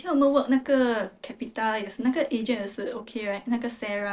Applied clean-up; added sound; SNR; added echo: neural separator model SepFormer DNS4.